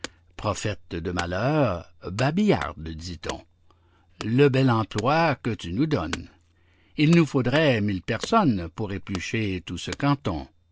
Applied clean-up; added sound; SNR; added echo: none; Wood / Domestic sounds, home sounds; 19 dB; none.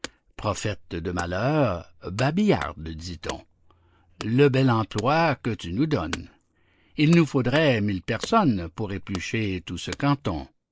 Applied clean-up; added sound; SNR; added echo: neural mask model Resemble Enhance denoiser.